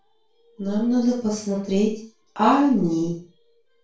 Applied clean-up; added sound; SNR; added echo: none; none; none; reverberation time 0.4 s.